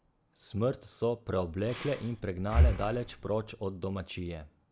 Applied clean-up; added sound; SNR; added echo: none; Breathing; -2 dB; none.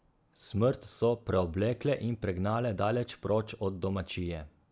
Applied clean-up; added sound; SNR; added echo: none; none; none; none.